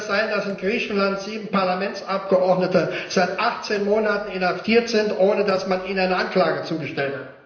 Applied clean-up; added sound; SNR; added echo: neural separator model SepFormer DNS4.